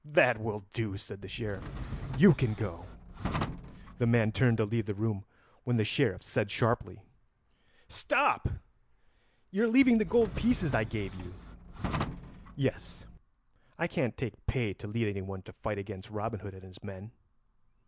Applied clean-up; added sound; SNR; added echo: none; Drawer open or close; 8 dB; none.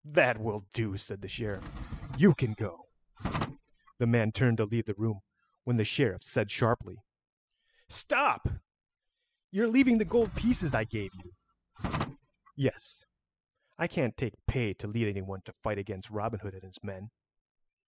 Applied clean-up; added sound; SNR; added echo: classical method spectral subtraction.